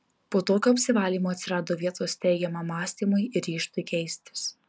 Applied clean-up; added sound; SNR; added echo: none; none; none; none.